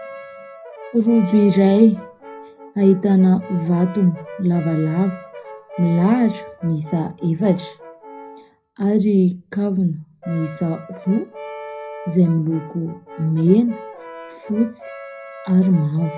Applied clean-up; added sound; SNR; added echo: none; Brass instrument; 17 dB; reverberation time 0.4 s.